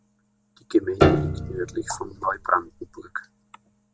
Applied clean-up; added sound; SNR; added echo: none; Piano; -4 dB; none.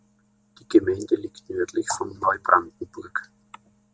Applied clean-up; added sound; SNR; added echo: none; none; none; none.